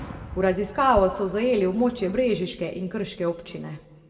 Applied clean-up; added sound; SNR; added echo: none; Fireworks; 17 dB; reverberation time 1.1 s.